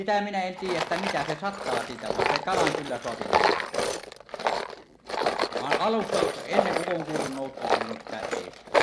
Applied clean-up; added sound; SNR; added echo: none; Tools; -4 dB; none.